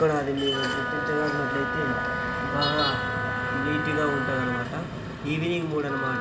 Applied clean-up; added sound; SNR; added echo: none; Wind instrument, woodwind instrument; 4 dB; reverberation time 1.6 s.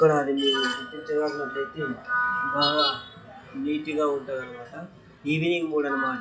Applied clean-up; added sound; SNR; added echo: classical method WPE with log-MMSE.